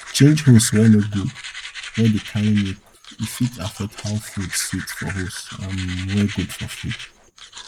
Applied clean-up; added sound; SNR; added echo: none; Domestic sounds, home sounds; 14 dB; none.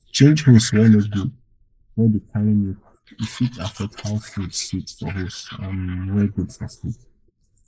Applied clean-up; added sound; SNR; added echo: neural mask model Resemble Enhance denoiser.